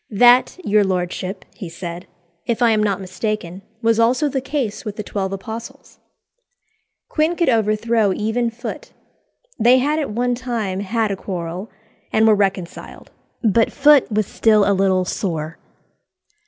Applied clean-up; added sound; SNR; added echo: none; none; none; none.